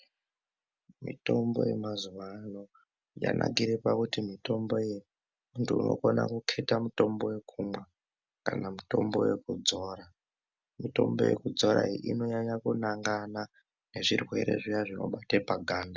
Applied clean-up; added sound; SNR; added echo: none; none; none; none.